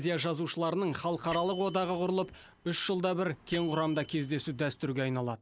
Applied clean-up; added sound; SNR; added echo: none; Bell; 19 dB; none.